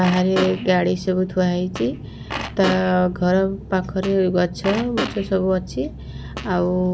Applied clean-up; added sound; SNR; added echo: none; Fart; 12 dB; none.